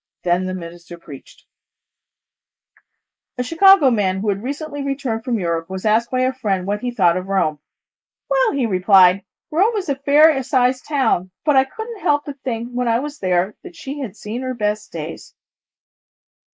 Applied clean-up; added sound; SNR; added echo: neural mask model Resemble Enhance denoiser.